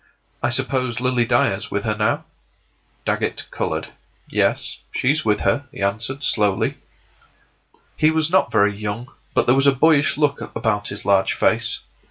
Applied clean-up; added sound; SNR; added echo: none; none; none; reverberation time 0.2 s.